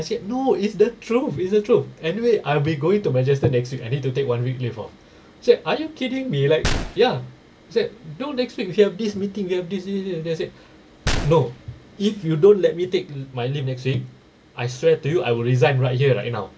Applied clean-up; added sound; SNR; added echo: none; Gunshot, gunfire; 9 dB; none.